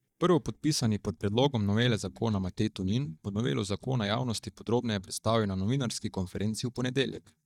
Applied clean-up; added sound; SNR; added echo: neural mask model DeepFilterNet 3.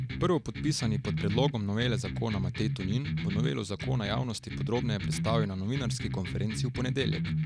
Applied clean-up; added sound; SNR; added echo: none; Electric guitar; 1 dB; none.